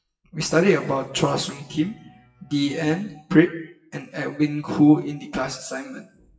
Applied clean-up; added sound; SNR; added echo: classical method WPE with log-MMSE.